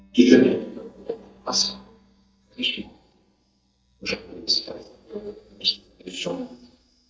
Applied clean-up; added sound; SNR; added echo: neural mask model DeepFilterNet 3.